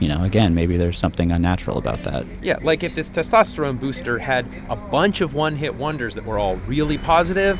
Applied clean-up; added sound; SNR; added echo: none; Bus; 12 dB; none.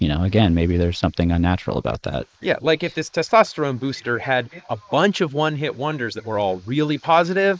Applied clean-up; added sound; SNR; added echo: neural mask model Resemble Enhance denoiser.